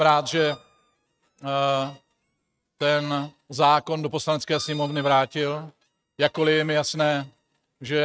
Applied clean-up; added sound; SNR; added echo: neural mask model RNNoise.